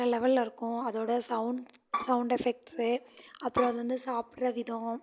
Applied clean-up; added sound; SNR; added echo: none; Bowed string instrument; 6 dB; none.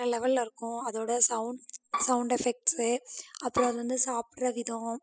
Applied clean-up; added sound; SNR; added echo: classical method spectral subtraction.